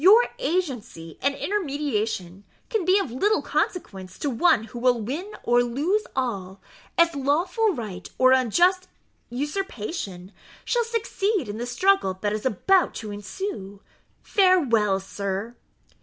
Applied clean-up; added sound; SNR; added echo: none; none; none; none.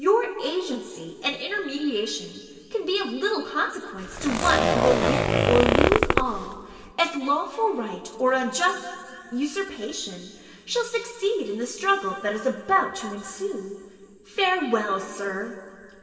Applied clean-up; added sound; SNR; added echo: none; Zipper (clothing); -4 dB; reverberation time 2.7 s.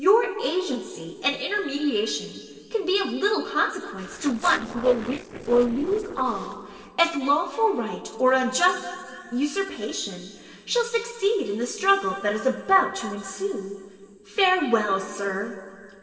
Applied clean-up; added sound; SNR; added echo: neural separator model SepFormer DNS4.